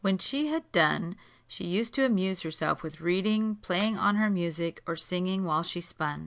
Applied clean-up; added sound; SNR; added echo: none; Shatter; 15 dB; none.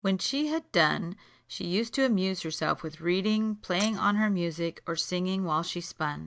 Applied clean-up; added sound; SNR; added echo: neural mask model DeepFilterNet 3.